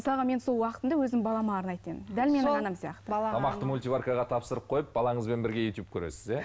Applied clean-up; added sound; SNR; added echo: none; none; none; none.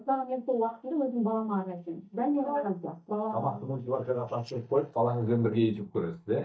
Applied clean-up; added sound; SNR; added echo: neural mask model DeepFilterNet 3.